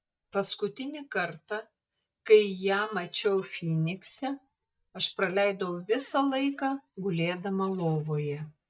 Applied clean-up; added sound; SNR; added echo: neural mask model DeepFilterNet 3.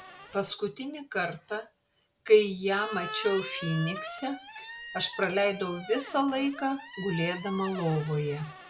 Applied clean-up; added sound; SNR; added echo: none; Squeak; 13 dB; none.